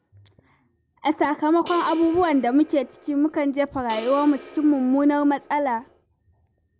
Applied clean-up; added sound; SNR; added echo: none; Crash cymbal; 19 dB; none.